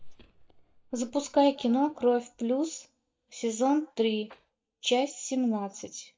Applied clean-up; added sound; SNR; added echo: neural mask model DeepFilterNet 3.